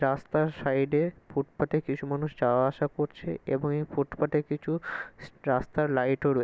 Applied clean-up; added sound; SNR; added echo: none; none; none; none.